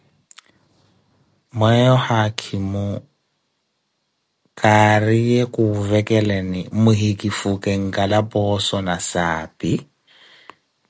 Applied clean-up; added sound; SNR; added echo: none; none; none; none.